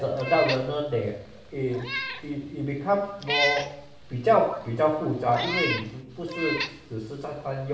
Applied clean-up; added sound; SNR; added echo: none; Meow; 7 dB; reverberation time 0.7 s.